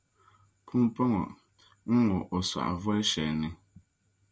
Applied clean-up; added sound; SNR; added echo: none; none; none; none.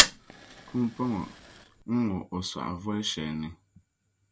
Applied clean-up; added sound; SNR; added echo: none; Fire; 1 dB; none.